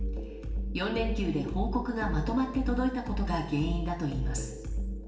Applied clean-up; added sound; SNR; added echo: none; none; none; reverberation time 0.9 s.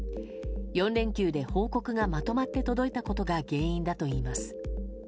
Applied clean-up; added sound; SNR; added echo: none; none; none; none.